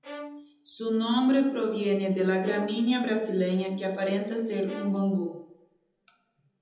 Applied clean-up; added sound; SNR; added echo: none; Bowed string instrument; 17 dB; reverberation time 0.8 s.